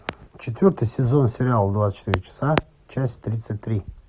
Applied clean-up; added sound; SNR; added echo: none; none; none; none.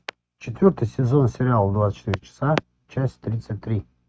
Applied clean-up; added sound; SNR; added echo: neural mask model RNNoise.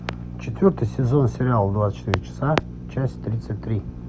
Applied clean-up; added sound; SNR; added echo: none; Drill; 11 dB; none.